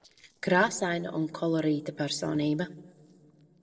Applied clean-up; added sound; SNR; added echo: neural separator model SepFormer DNS4.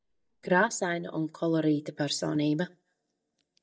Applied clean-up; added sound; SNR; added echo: neural mask model DeepFilterNet 3.